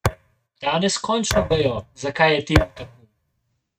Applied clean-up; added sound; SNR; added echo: neural mask model RNNoise.